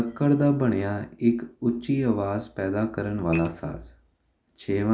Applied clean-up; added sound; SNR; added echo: none; Dishes, pots, and pans / Glass; 12 dB; none.